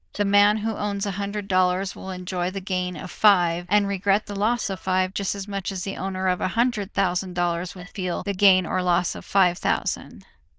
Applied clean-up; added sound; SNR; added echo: neural diffusion model UNIVERSE++.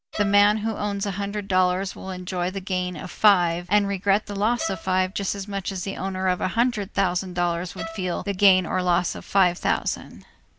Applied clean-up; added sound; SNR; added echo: none; Bowed string instrument; 17 dB; none.